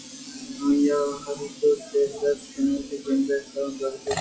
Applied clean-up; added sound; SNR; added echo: classical method WPE with log-MMSE.